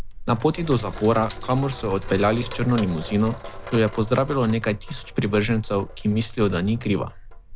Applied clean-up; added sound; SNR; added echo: none; Sink (filling or washing); 12 dB; none.